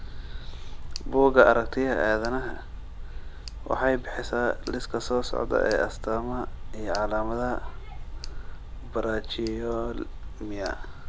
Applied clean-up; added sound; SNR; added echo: none; Tick; 6 dB; none.